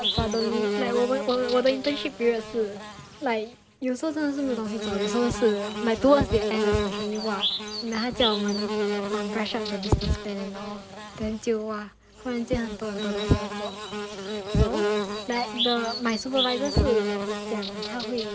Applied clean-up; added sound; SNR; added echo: none; Buzz / Bird; 4 dB; none.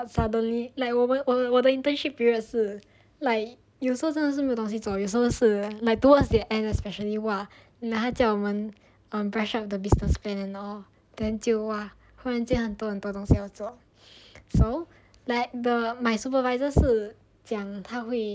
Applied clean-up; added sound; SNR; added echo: none; none; none; none.